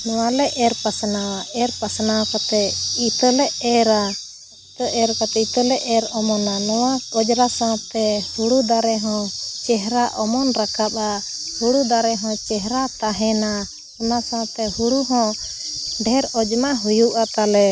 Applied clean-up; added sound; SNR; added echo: none; none; none; none.